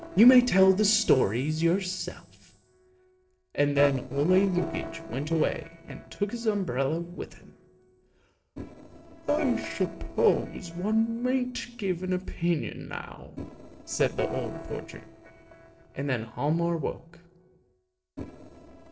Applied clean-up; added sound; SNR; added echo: neural separator model SepFormer DNS4.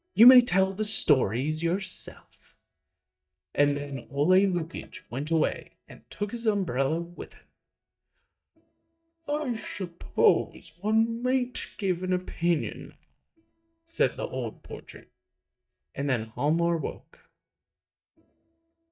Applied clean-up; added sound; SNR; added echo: neural mask model DeepFilterNet 3.